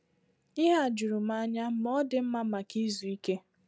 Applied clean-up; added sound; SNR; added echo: none; none; none; none.